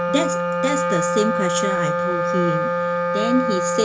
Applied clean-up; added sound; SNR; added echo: none; Wind instrument, woodwind instrument; -3 dB; none.